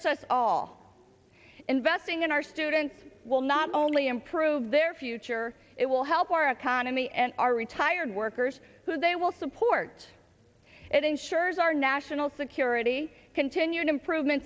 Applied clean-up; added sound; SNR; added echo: none; Gurgling; 12 dB; none.